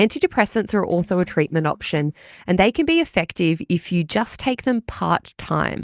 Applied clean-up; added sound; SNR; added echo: neural mask model DeepFilterNet 3.